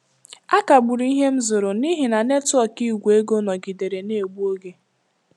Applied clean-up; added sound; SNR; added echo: none; none; none; none.